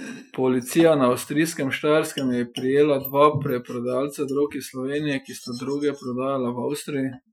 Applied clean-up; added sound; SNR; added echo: classical method Wiener filter.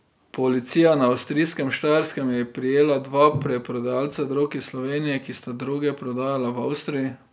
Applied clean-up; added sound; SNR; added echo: none; none; none; none.